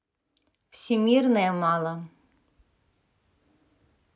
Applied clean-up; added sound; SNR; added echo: none; none; none; none.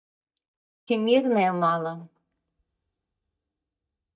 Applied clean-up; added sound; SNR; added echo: neural mask model DeepFilterNet 3.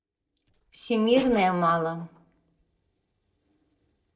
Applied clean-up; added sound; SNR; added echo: neural separator model SepFormer DNS4.